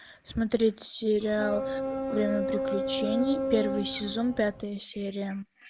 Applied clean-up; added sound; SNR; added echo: none; Boat, Water vehicle; 2 dB; none.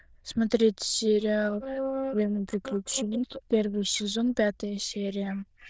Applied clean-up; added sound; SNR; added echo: neural diffusion model UNIVERSE++.